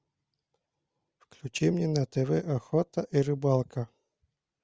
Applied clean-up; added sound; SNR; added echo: none; none; none; none.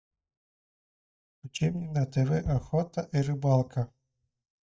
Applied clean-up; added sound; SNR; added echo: neural mask model DeepFilterNet 3.